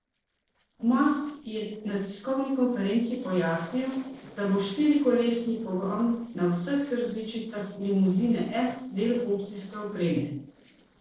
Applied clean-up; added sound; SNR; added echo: neural separator model SepFormer DNS4.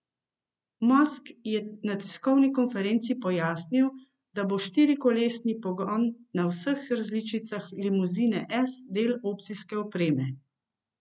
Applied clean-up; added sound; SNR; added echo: none; none; none; none.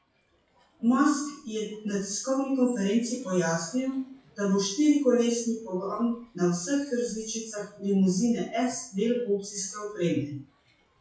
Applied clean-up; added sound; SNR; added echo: classical method WPE with log-MMSE.